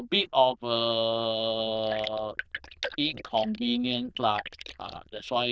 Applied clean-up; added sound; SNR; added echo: neural diffusion model UNIVERSE++.